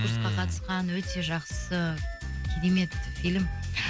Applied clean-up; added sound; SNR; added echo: none; Wind instrument, woodwind instrument + Wind instrument, woodwind instrument; 17 dB; none.